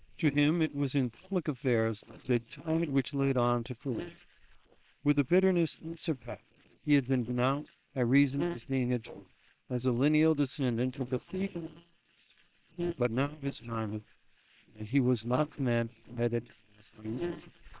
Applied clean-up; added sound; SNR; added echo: neural separator model SepFormer WHAM!.